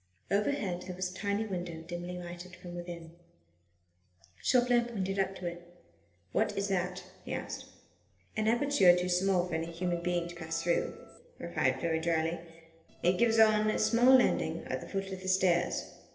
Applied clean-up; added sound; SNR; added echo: neural separator model SepFormer DNS4.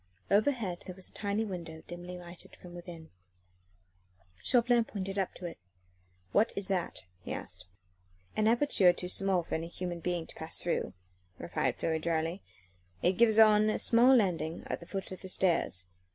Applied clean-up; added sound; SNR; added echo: none; none; none; none.